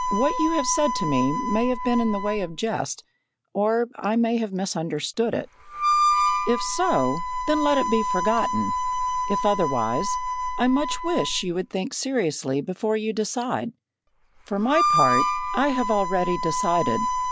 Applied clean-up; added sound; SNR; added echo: none; Harmonica; 2 dB; none.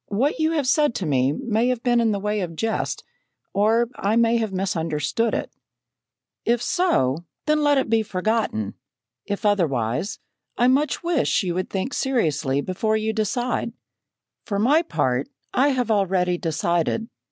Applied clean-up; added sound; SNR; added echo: none; none; none; none.